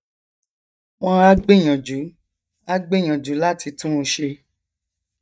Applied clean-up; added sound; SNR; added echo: neural mask model DeepFilterNet 3.